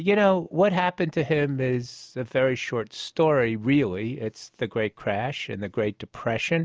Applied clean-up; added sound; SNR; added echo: none; none; none; none.